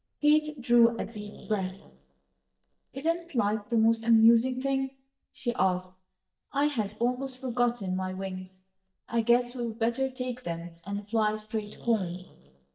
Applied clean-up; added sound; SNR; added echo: neural mask model DeepFilterNet 3.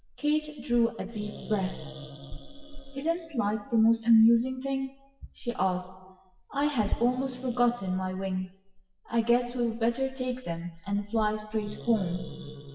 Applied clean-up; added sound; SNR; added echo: classical method WPE with log-MMSE.